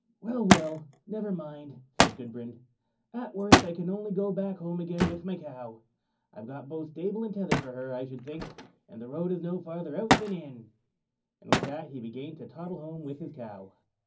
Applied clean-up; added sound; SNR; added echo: none; Thump, thud; -3 dB; reverberation time 0.4 s.